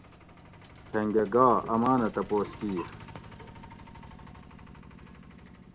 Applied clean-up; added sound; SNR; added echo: none; Truck; 17 dB; none.